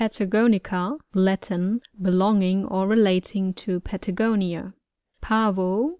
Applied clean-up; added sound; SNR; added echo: none; none; none; none.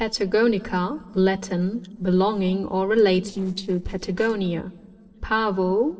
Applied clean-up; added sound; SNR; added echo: neural separator model SepFormer DNS4.